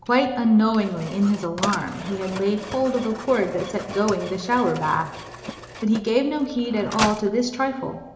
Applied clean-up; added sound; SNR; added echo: none; Mechanisms; 12 dB; reverberation time 0.8 s.